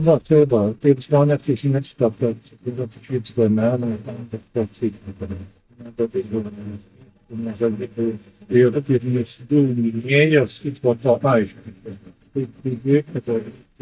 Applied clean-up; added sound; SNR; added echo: neural mask model DeepFilterNet 3.